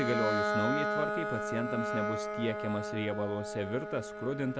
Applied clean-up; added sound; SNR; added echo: none; Bowed string instrument; 0 dB; none.